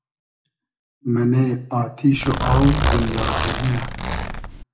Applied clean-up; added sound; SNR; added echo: none; Zipper (clothing); 0 dB; reverberation time 0.4 s.